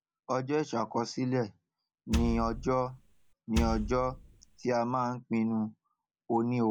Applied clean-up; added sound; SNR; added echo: none; Wood; 4 dB; none.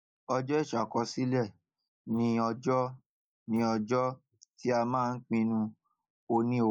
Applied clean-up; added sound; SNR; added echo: neural mask model Resemble Enhance denoiser.